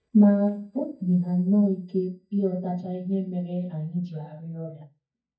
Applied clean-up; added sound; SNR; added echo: neural mask model DeepFilterNet 3.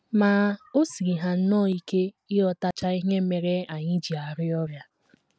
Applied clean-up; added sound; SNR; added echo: none; none; none; none.